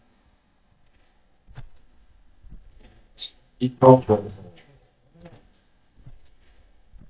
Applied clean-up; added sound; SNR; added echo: neural mask model DeepFilterNet 3.